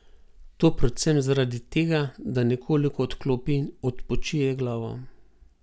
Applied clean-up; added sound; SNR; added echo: none; none; none; none.